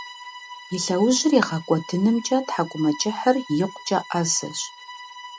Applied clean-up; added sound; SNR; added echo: none; Bowed string instrument; 17 dB; none.